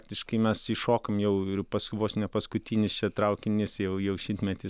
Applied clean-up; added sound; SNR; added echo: none; none; none; none.